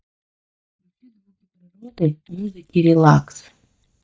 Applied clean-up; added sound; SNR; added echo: neural mask model DeepFilterNet 3.